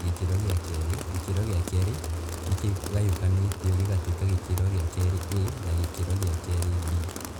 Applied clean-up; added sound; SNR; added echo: none; Rain; 12 dB; none.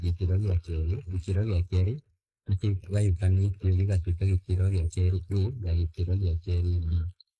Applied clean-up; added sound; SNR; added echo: neural mask model Resemble Enhance denoiser.